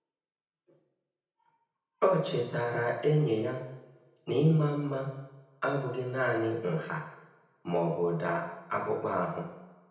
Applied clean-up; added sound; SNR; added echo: none; none; none; reverberation time 0.9 s.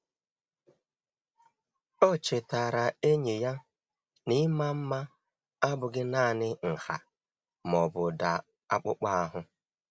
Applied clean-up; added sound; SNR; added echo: none; none; none; none.